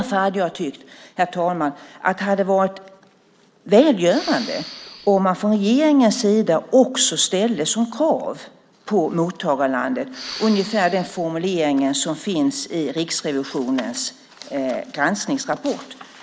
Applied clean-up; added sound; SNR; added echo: none; Respiratory sounds; 15 dB; none.